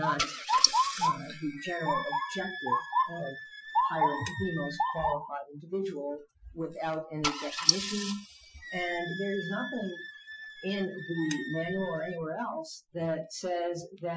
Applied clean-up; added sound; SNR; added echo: classical method Wiener filter.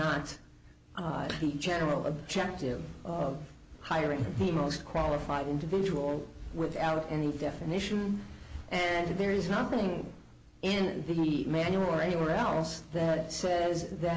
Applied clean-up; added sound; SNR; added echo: none; none; none; none.